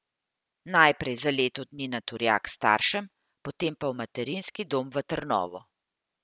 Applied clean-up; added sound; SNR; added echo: none; none; none; none.